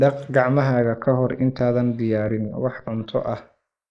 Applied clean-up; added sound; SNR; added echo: neural mask model Resemble Enhance denoiser.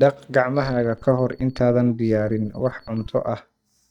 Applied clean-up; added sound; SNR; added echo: neural mask model DeepFilterNet 3.